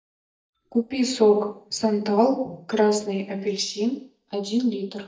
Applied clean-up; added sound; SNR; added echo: neural mask model DeepFilterNet 3.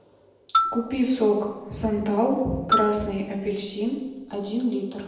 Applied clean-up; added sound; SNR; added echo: none; Marimba, xylophone; 2 dB; reverberation time 0.9 s.